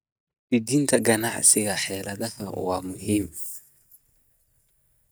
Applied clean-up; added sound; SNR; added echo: neural mask model DeepFilterNet 3.